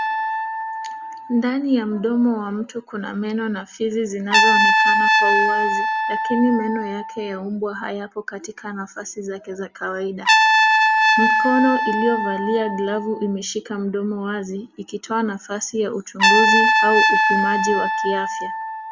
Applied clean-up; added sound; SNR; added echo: none; Trumpet; -3 dB; none.